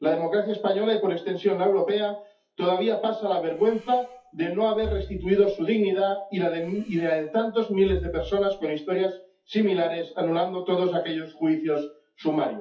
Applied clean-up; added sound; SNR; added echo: classical method WPE with log-MMSE.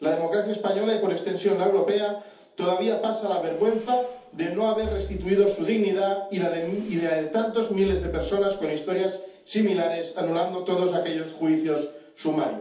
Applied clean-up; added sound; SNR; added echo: none; Breathing; 16 dB; reverberation time 0.6 s.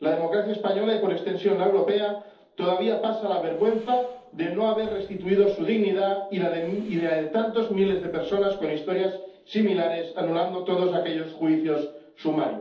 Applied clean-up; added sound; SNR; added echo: neural separator model SepFormer DNS4.